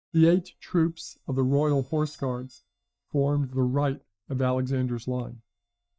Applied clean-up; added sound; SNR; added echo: neural mask model DeepFilterNet 3.